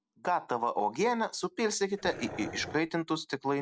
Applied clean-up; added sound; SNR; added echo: none; Dog; 11 dB; none.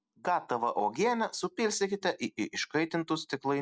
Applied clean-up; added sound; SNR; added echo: none; none; none; none.